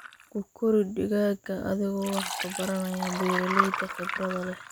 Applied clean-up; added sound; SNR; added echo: none; Liquid; 5 dB; none.